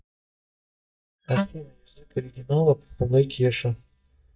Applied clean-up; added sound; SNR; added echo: neural mask model DeepFilterNet 3.